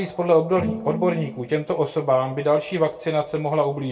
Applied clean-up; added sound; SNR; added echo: none; Bowed string instrument; 12 dB; reverberation time 0.2 s.